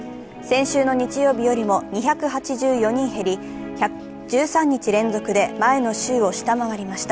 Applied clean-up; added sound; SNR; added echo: none; Guitar; 12 dB; none.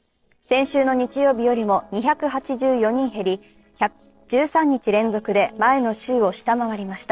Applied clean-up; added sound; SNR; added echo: neural separator model SepFormer DNS4.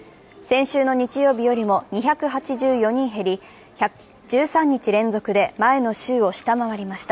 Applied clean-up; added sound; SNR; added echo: none; none; none; none.